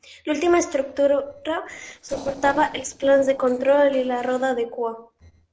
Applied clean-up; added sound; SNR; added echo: neural separator model SepFormer DNS4.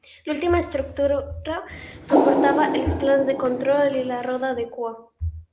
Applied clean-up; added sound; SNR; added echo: none; Water; 1 dB; none.